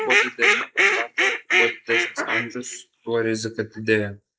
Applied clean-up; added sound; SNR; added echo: neural mask model Resemble Enhance denoiser.